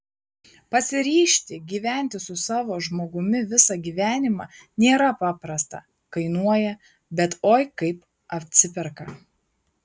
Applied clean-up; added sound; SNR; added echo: none; none; none; none.